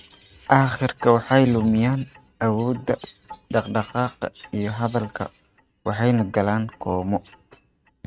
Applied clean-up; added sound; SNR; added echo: neural mask model RNNoise.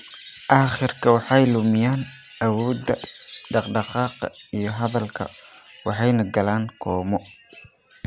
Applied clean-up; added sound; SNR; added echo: none; none; none; none.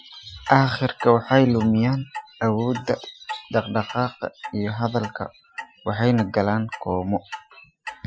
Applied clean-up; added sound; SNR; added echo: classical method Wiener filter.